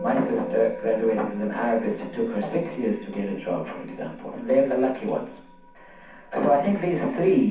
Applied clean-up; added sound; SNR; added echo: none; Musical instrument; 15 dB; reverberation time 0.6 s.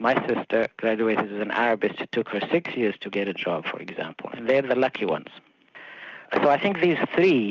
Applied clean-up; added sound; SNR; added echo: none; none; none; none.